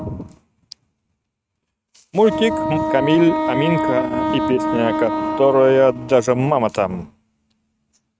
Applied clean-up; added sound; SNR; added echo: neural mask model RNNoise.